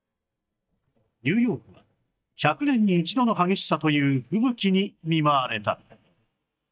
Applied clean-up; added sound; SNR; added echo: neural mask model DeepFilterNet 3.